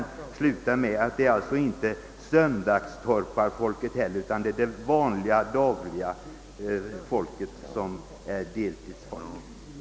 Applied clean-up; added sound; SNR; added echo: none; none; none; none.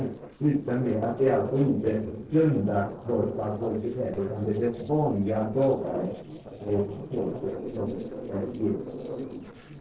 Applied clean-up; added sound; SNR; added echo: neural separator model SepFormer DNS4.